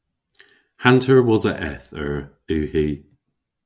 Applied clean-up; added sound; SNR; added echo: none; none; none; none.